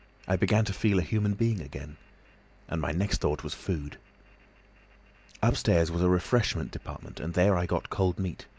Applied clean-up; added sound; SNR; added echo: none; none; none; none.